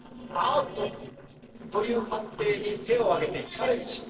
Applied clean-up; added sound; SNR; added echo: neural separator model SepFormer DNS4.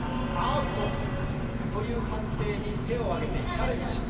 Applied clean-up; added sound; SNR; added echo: none; Engine; -3 dB; reverberation time 2.5 s.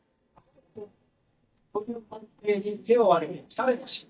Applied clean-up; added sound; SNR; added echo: neural mask model DeepFilterNet 3.